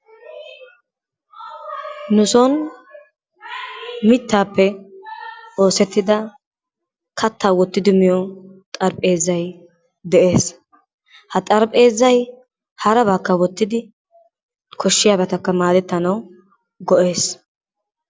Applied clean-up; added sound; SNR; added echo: none; none; none; none.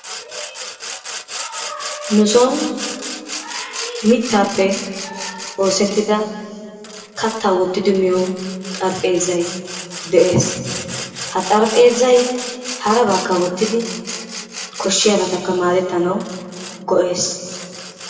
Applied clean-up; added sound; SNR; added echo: none; Sawing; 12 dB; reverberation time 2.1 s.